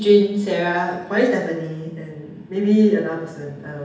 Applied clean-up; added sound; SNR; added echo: none; none; none; reverberation time 0.8 s.